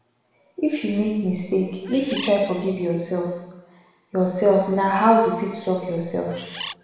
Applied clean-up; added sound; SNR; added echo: none; Bird; 12 dB; reverberation time 1.1 s.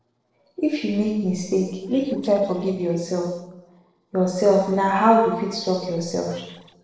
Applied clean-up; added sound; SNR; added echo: neural separator model SepFormer DNS4.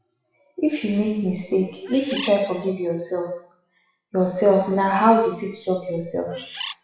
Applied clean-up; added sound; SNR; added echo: classical method WPE with log-MMSE.